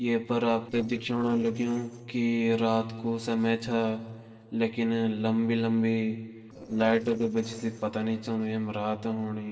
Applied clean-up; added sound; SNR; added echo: neural separator model SepFormer DNS4.